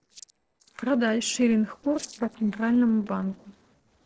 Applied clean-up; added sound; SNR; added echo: neural separator model SepFormer DNS4.